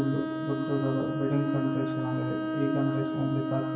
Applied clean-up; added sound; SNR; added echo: none; Bowed string instrument; 2 dB; reverberation time 1.3 s.